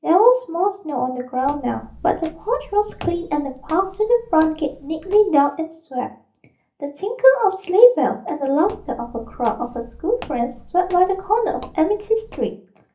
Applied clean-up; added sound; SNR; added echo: none; Walk, footsteps; 19 dB; reverberation time 0.3 s.